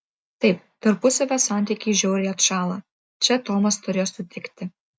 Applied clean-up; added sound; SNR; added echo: none; none; none; none.